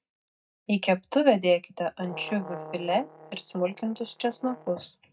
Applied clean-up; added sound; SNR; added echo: neural mask model DeepFilterNet 3.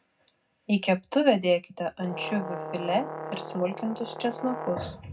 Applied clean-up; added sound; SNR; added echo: none; Brass instrument; 9 dB; reverberation time 0.3 s.